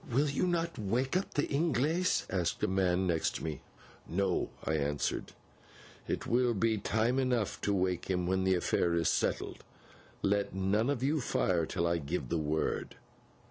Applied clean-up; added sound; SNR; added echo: none; none; none; none.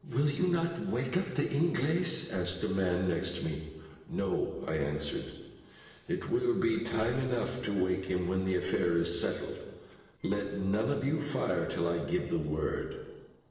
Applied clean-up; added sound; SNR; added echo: neural separator model SepFormer DNS4.